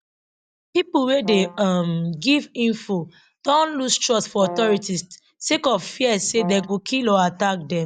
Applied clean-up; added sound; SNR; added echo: neural mask model DeepFilterNet 3.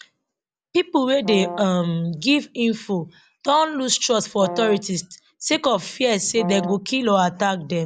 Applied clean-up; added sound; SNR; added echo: none; Brass instrument; 11 dB; none.